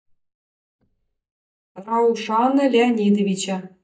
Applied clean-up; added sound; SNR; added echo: neural mask model DeepFilterNet 3.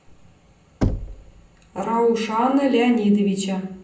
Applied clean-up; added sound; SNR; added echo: none; Knock / Wood; 8 dB; reverberation time 0.6 s.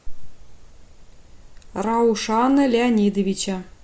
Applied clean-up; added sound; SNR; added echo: none; none; none; none.